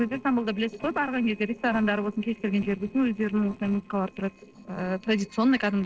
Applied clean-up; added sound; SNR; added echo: neural separator model SepFormer DNS4.